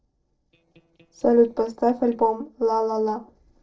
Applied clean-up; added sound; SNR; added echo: neural separator model SepFormer DNS4.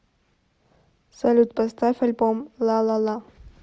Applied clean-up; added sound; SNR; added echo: none; none; none; none.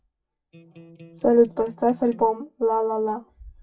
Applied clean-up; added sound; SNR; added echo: classical method WPE with log-MMSE.